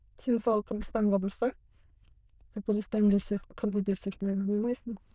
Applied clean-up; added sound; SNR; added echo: neural diffusion model UNIVERSE++.